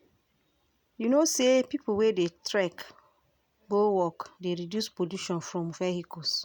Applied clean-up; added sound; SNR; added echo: none; none; none; none.